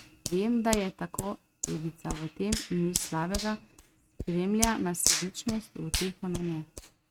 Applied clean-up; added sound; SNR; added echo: neural mask model RNNoise.